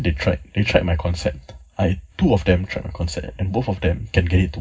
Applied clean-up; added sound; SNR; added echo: none; none; none; reverberation time 0.4 s.